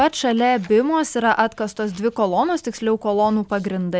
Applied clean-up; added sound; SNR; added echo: none; none; none; none.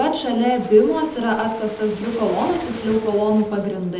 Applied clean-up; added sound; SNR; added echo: none; Waves, surf; 17 dB; reverberation time 0.8 s.